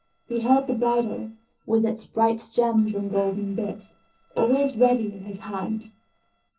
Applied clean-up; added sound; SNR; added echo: neural separator model SepFormer DNS4.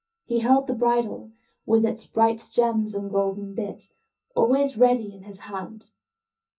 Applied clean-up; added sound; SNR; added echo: neural mask model DeepFilterNet 3.